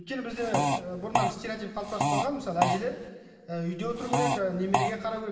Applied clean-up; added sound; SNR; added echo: none; Fart; -2 dB; reverberation time 2.0 s.